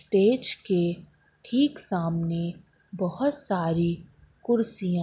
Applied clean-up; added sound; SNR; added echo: none; none; none; none.